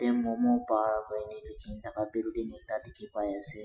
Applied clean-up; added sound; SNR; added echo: classical method Wiener filter.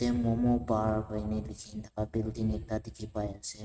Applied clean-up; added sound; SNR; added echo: neural mask model RNNoise.